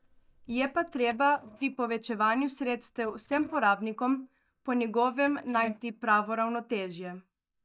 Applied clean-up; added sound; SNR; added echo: neural mask model DeepFilterNet 3.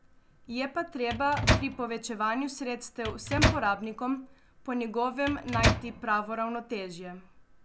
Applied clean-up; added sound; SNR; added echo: none; Microwave oven; -1 dB; none.